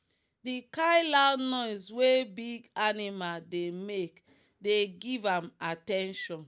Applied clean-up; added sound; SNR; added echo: none; none; none; none.